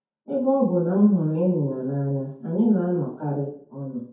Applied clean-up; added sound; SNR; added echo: none; none; none; reverberation time 0.6 s.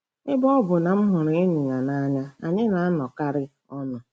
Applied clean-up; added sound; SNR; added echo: none; none; none; none.